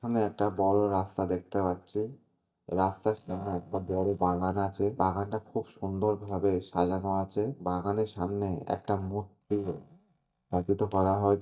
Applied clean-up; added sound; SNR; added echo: neural mask model DeepFilterNet 3.